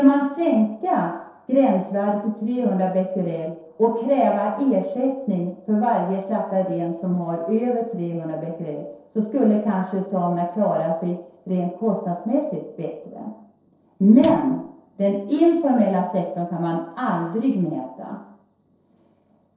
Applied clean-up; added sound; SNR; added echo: neural separator model SepFormer DNS4.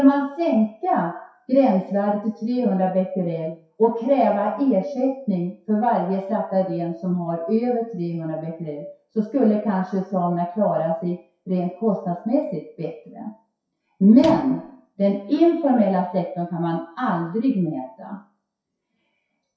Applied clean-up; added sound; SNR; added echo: classical method WPE with log-MMSE.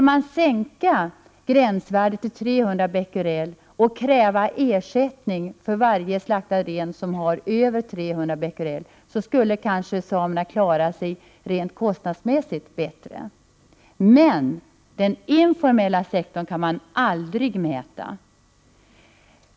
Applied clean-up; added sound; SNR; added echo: none; none; none; none.